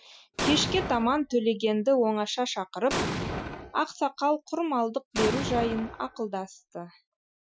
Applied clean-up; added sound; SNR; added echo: classical method Wiener filter.